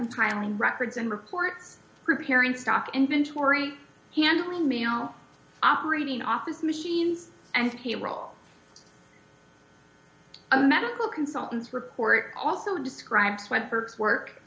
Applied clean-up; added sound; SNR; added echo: none; none; none; none.